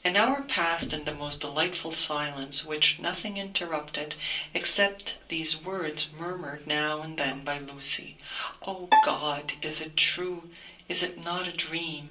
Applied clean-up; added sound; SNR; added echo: none; Bowed string instrument; -2 dB; reverberation time 0.3 s.